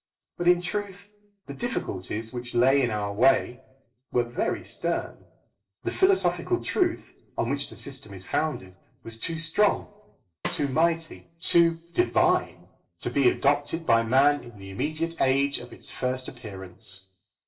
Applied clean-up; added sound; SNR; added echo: neural separator model SepFormer DNS4.